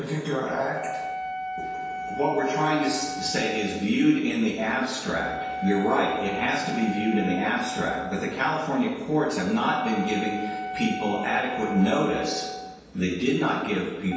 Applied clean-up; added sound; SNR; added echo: none; Wind instrument, woodwind instrument; 9 dB; reverberation time 1.2 s.